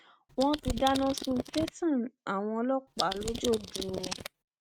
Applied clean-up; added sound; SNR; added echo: neural mask model RNNoise.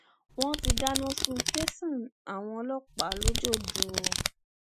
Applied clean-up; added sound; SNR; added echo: classical method Wiener filter.